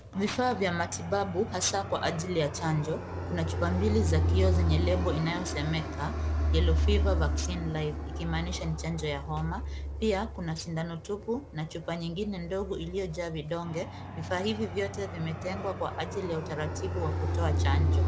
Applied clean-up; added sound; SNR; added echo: none; Fixed-wing aircraft, airplane; -1 dB; none.